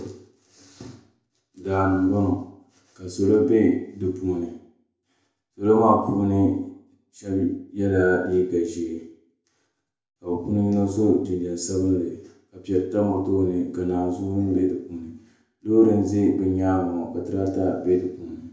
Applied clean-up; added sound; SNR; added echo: none; none; none; reverberation time 0.5 s.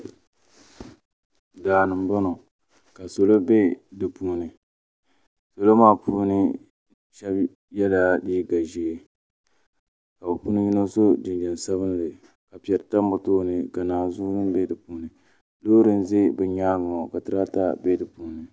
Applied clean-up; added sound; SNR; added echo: none; none; none; none.